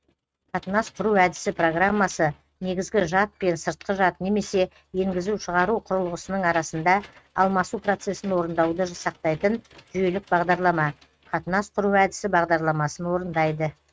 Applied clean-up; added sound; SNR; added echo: neural mask model RNNoise.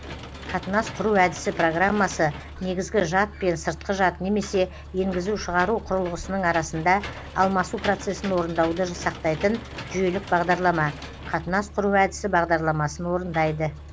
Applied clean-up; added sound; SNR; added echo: none; Engine / Mechanisms; 13 dB; none.